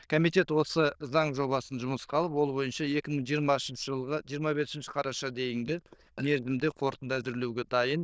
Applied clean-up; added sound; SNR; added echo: neural diffusion model UNIVERSE++.